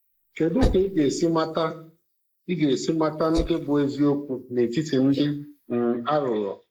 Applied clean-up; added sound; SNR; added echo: neural mask model Resemble Enhance denoiser.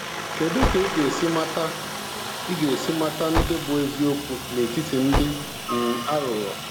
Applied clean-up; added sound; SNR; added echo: none; Car + Aircraft; 3 dB; none.